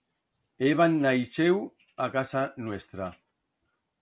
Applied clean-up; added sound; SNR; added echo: none; none; none; none.